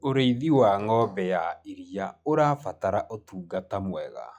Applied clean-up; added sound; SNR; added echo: classical method log-MMSE.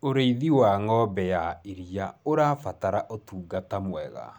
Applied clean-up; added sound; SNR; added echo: none; none; none; none.